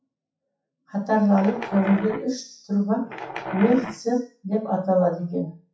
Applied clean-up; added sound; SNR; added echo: classical method WPE with log-MMSE.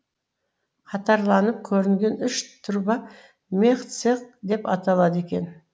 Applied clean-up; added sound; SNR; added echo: none; none; none; none.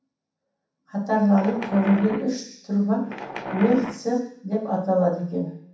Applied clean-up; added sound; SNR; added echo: none; Wild animals; 11 dB; reverberation time 0.7 s.